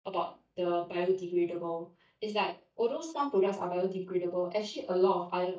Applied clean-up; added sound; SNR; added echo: neural mask model DeepFilterNet 3.